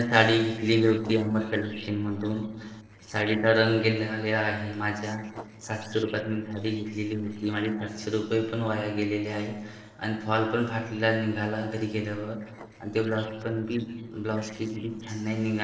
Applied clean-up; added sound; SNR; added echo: neural separator model SepFormer DNS4.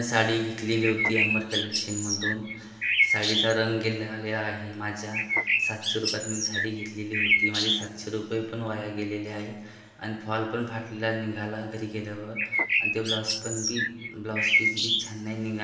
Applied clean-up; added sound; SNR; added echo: none; Bird; -4 dB; reverberation time 1.1 s.